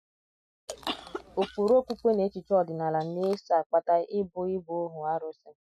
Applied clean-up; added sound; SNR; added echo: classical method Wiener filter.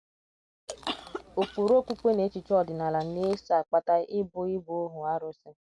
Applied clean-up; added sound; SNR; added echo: none; Chewing, mastication / Cough; 13 dB; none.